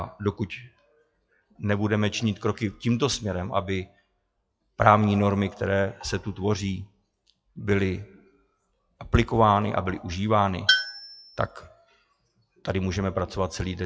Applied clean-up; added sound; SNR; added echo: classical method WPE with log-MMSE.